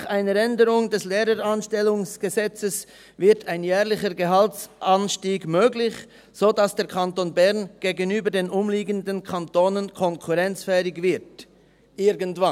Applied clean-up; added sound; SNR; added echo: none; none; none; none.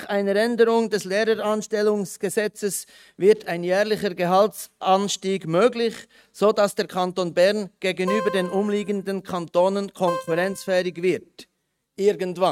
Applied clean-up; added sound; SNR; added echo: neural mask model RNNoise.